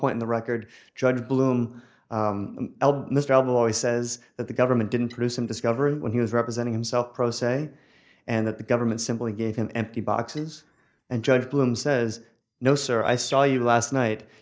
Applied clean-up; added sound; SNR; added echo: neural mask model DeepFilterNet 3.